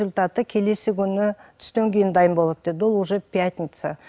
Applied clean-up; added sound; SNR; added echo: none; none; none; none.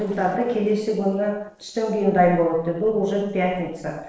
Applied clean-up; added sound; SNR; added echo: neural separator model SepFormer DNS4.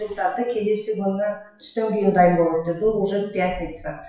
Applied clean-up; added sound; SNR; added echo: classical method WPE with log-MMSE.